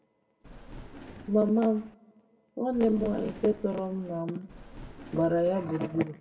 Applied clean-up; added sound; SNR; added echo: none; Thunder; 17 dB; reverberation time 0.6 s.